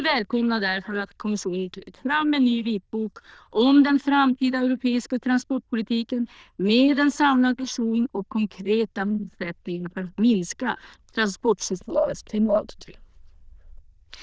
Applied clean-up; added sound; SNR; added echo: neural diffusion model UNIVERSE++.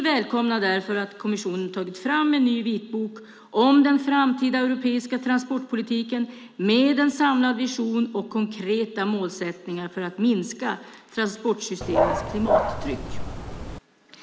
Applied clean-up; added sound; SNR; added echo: none; Dog; 1 dB; none.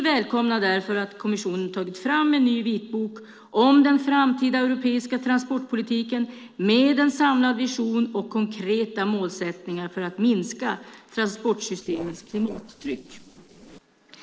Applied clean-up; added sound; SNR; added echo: neural separator model SepFormer DNS4.